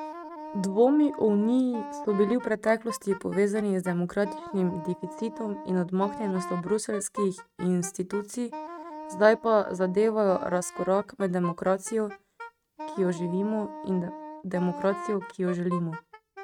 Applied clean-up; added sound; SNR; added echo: neural mask model RNNoise.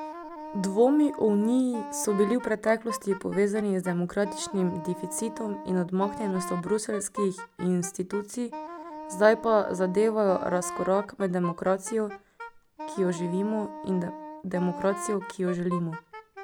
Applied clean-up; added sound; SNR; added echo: none; Wind instrument, woodwind instrument; 12 dB; none.